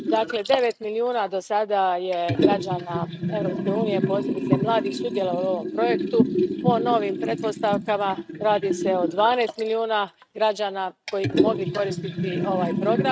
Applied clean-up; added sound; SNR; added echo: neural mask model RNNoise.